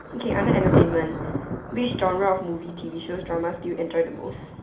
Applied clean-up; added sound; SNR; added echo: none; Thunder; 0 dB; reverberation time 0.5 s.